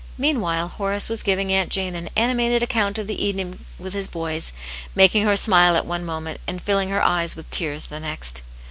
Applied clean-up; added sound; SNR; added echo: none; none; none; none.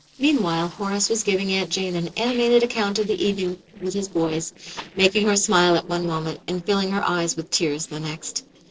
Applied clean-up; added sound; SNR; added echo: neural separator model SepFormer DNS4.